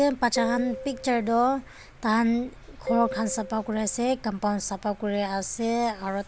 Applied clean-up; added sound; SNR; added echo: none; Marimba, xylophone; 11 dB; none.